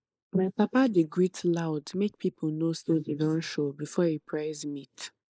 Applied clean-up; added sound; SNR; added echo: neural mask model Resemble Enhance denoiser.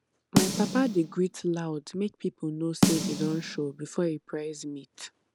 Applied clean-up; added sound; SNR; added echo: none; Snare drum; 0 dB; none.